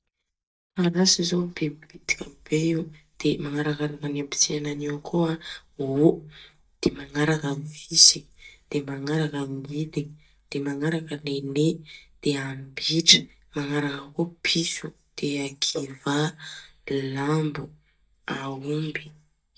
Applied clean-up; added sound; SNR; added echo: neural mask model DeepFilterNet 3.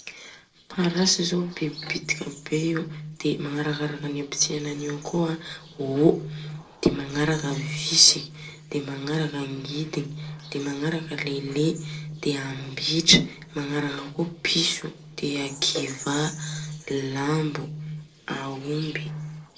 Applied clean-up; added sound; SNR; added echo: neural separator model SepFormer DNS4.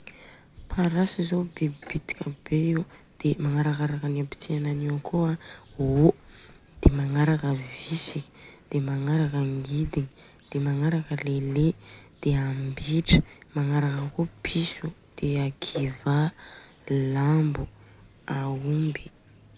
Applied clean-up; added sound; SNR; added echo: none; none; none; none.